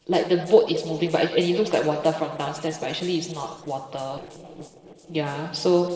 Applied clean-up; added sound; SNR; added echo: neural separator model SepFormer DNS4.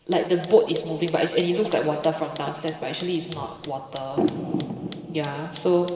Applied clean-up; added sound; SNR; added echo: none; Fire; 10 dB; reverberation time 1.8 s.